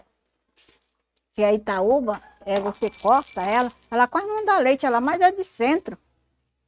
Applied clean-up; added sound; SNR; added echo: neural mask model RNNoise.